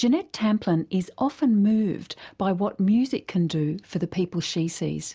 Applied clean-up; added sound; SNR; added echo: none; none; none; none.